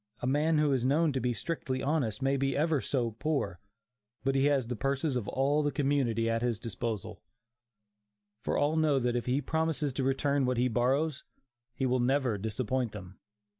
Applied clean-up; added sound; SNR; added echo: none; none; none; none.